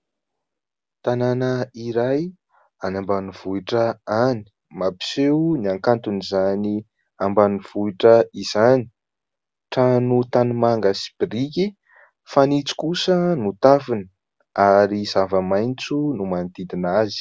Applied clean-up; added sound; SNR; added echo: none; none; none; none.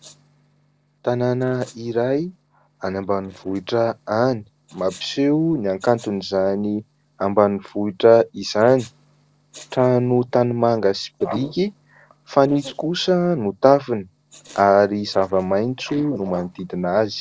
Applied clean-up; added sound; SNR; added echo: neural separator model SepFormer DNS4.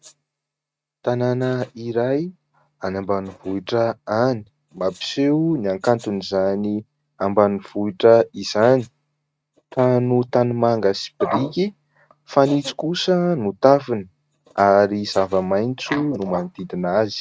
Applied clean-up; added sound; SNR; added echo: neural mask model RNNoise.